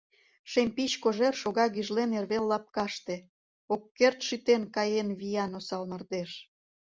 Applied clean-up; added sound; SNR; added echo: none; none; none; none.